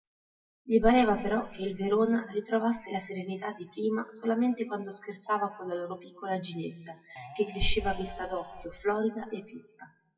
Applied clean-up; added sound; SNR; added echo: classical method WPE with log-MMSE.